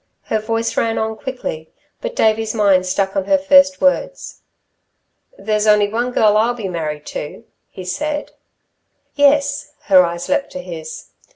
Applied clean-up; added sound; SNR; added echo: none; none; none; none.